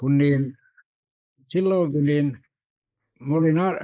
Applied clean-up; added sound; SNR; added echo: neural mask model Resemble Enhance denoiser.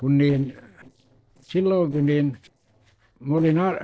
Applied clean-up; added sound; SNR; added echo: neural separator model SepFormer DNS4.